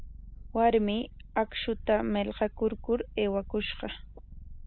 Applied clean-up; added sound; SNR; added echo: none; Purr; 13 dB; none.